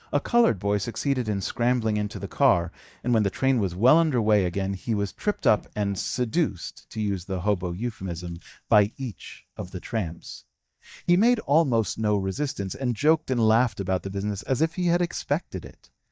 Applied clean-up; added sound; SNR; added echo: neural mask model DeepFilterNet 3.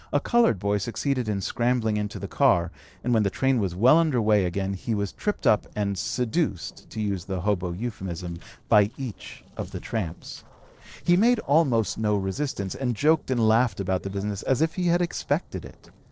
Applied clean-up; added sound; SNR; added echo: neural separator model SepFormer DNS4.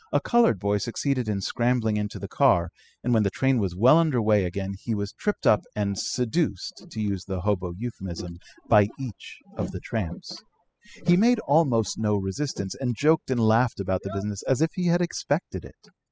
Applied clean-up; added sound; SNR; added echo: classical method spectral subtraction.